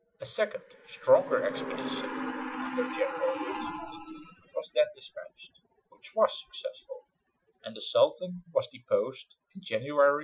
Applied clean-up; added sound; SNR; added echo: classical method Wiener filter.